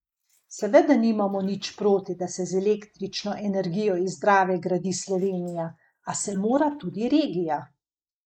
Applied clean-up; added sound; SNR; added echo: neural mask model Resemble Enhance denoiser.